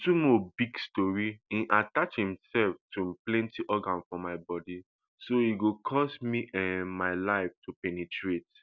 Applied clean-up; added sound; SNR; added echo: none; none; none; none.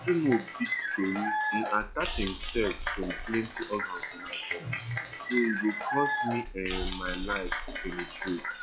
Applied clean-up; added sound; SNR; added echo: classical method log-MMSE.